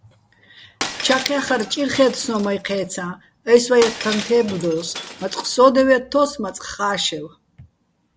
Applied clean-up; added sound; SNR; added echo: none; Shatter; 12 dB; none.